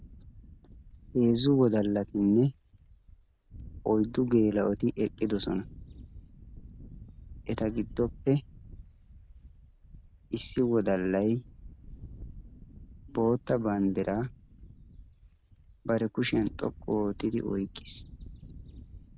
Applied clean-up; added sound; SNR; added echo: none; Wind / Bird; 18 dB; none.